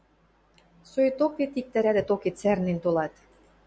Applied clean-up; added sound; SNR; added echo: none; none; none; none.